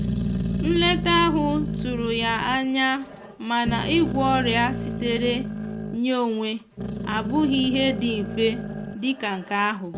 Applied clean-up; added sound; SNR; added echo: none; Growling; 5 dB; none.